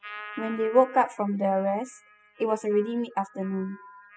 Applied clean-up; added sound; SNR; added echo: classical method spectral subtraction.